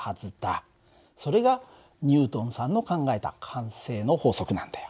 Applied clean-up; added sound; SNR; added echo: none; none; none; none.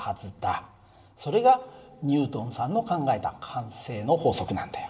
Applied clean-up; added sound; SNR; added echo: none; none; none; reverberation time 1.8 s.